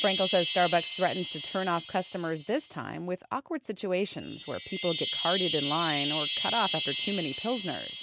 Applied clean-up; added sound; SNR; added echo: none; Chime; 2 dB; none.